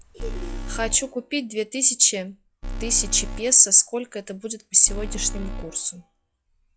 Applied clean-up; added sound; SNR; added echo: classical method log-MMSE.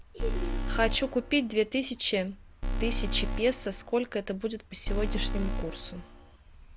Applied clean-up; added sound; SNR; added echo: none; Alarm; 9 dB; none.